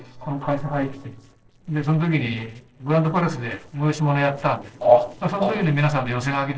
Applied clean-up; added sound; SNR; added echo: neural separator model SepFormer DNS4.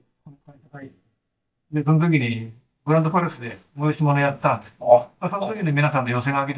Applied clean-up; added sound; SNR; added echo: neural mask model DeepFilterNet 3.